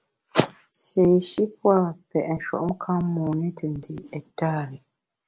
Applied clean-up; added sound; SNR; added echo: none; none; none; none.